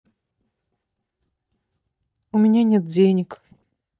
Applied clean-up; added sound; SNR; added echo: neural mask model DeepFilterNet 3.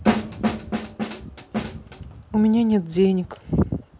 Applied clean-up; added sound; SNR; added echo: none; Snare drum; 3 dB; none.